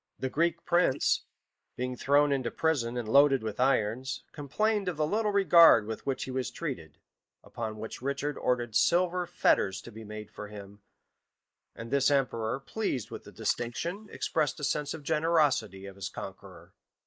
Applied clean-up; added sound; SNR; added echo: neural mask model Resemble Enhance denoiser.